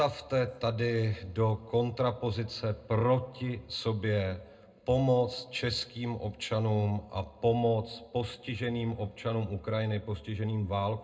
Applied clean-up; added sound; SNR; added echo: none; none; none; reverberation time 0.2 s.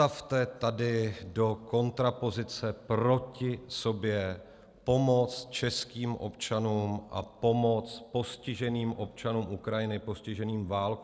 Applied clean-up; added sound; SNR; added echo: none; none; none; none.